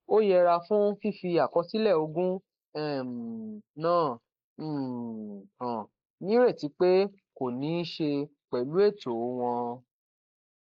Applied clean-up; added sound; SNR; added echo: neural mask model Resemble Enhance denoiser.